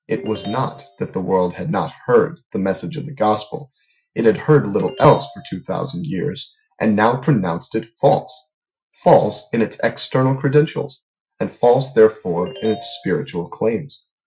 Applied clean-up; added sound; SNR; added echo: classical method Wiener filter.